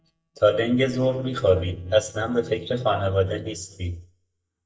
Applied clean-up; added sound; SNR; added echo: neural mask model DeepFilterNet 3.